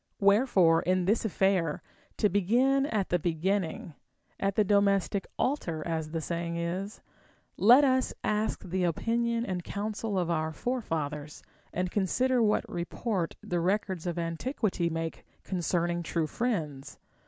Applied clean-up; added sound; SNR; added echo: none; none; none; none.